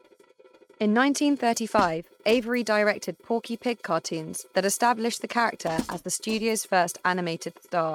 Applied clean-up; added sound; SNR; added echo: neural mask model RNNoise.